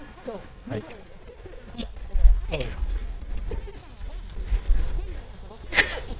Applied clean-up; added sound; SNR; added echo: neural mask model DeepFilterNet 3.